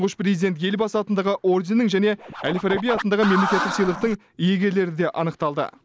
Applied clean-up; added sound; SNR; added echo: none; Scratching (performance technique); 6 dB; none.